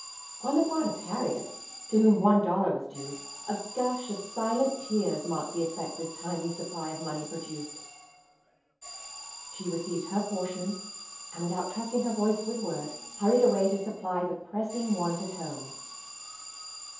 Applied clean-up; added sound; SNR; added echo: none; Alarm; 13 dB; reverberation time 0.7 s.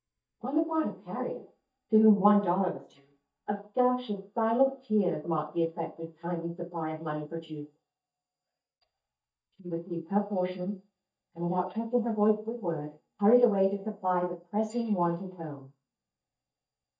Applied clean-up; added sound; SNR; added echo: neural mask model DeepFilterNet 3.